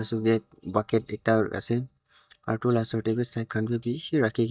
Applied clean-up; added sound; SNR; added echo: neural mask model DeepFilterNet 3.